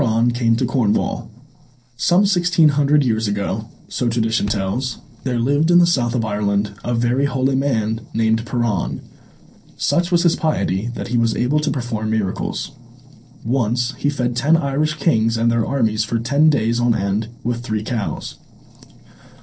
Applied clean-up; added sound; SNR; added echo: neural separator model SepFormer DNS4.